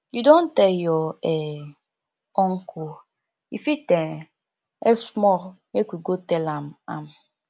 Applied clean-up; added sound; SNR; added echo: none; none; none; none.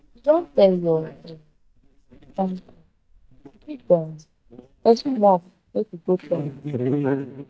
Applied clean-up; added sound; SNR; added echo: neural mask model DeepFilterNet 3.